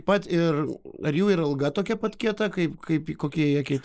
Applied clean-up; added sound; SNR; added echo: neural mask model Resemble Enhance denoiser.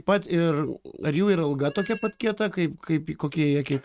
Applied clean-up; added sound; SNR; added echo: neural mask model RNNoise.